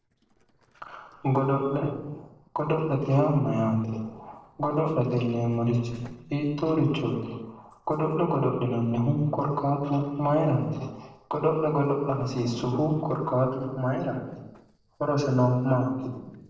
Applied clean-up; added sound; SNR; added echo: neural separator model SepFormer DNS4.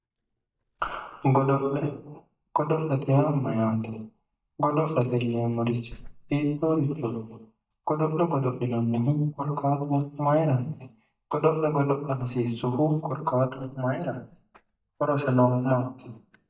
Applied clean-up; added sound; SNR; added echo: neural mask model DeepFilterNet 3.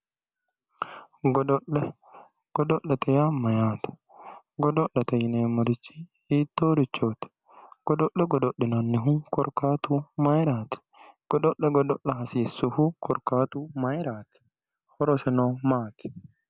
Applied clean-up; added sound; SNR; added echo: none; none; none; none.